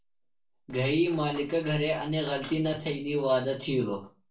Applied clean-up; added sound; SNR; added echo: none; Cutlery, silverware; 20 dB; reverberation time 0.3 s.